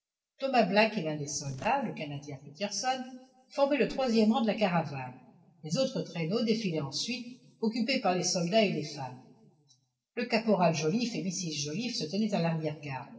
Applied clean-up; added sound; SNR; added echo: neural separator model SepFormer DNS4.